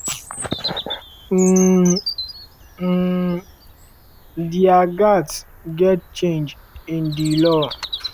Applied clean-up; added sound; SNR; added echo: none; Bird vocalization, bird call, bird song; 13 dB; none.